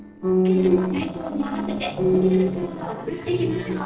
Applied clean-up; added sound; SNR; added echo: neural separator model SepFormer DNS4.